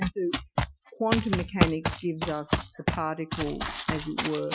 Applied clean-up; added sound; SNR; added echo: classical method Wiener filter.